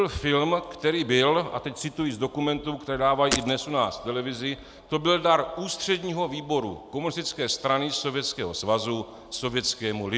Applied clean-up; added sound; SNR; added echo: none; Shatter; 6 dB; none.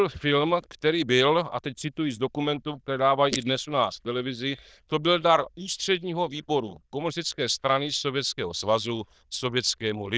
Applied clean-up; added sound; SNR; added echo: neural diffusion model UNIVERSE++.